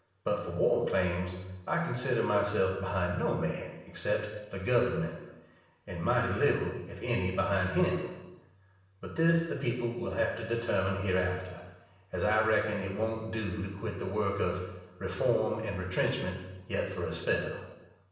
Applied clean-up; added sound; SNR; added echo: none; none; none; reverberation time 0.9 s.